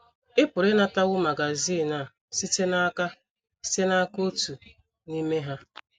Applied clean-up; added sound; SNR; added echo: none; Wind instrument, woodwind instrument; 20 dB; none.